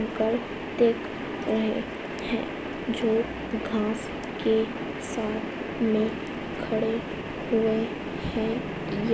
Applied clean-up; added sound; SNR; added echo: none; none; none; none.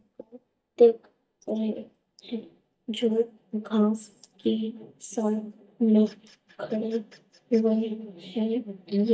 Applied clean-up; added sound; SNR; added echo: neural mask model DeepFilterNet 3.